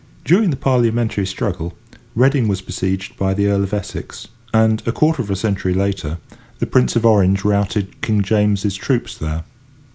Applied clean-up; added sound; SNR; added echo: none; none; none; none.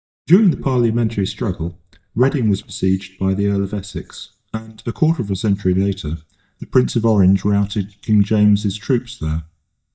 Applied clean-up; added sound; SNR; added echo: neural mask model DeepFilterNet 3.